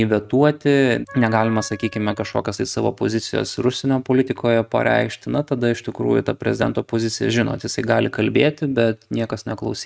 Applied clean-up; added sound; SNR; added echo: neural mask model RNNoise.